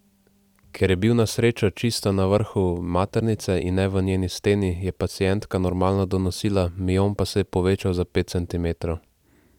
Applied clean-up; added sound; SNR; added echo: none; none; none; none.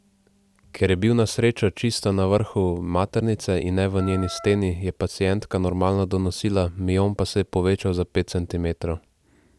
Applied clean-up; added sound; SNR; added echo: none; Wind instrument, woodwind instrument; 16 dB; none.